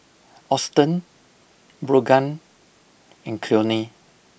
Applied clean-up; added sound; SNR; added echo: none; none; none; none.